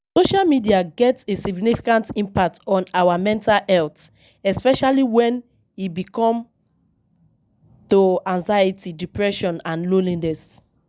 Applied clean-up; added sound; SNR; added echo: none; none; none; none.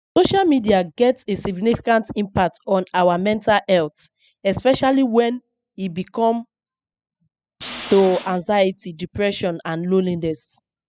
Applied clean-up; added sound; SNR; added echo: classical method spectral subtraction.